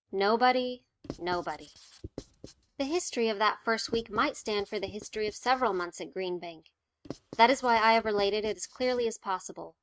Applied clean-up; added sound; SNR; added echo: neural mask model RNNoise.